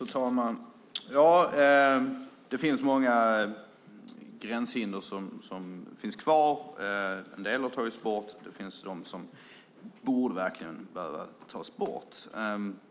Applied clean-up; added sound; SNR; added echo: none; none; none; none.